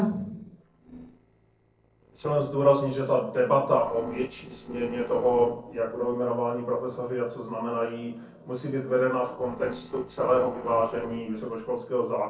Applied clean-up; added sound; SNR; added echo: neural separator model SepFormer DNS4.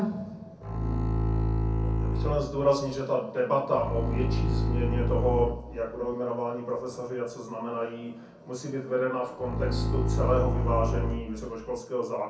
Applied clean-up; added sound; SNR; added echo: none; Bowed string instrument; -2 dB; reverberation time 0.6 s.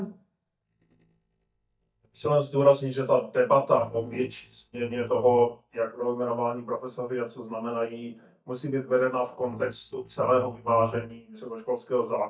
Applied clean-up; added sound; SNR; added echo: neural mask model DeepFilterNet 3.